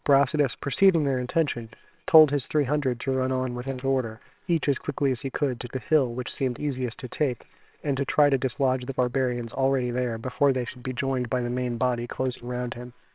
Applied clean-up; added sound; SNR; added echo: neural separator model SepFormer WHAMR!.